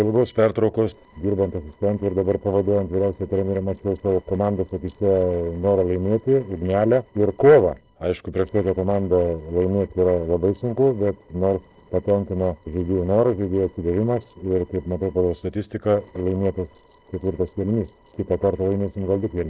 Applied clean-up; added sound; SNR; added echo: neural separator model SepFormer DNS4.